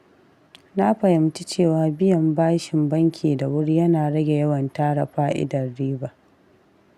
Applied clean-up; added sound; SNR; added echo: none; none; none; none.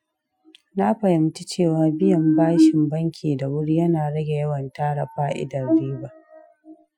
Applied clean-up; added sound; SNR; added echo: classical method Wiener filter.